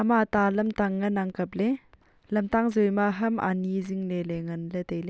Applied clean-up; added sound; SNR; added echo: none; none; none; none.